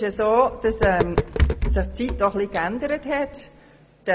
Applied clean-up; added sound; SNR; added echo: none; Rattle / Breathing + Tap; 3 dB; none.